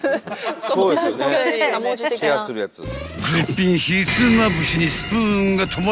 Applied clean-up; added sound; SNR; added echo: none; none; none; none.